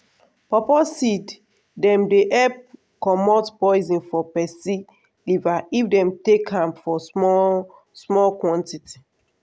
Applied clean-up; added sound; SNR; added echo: none; none; none; none.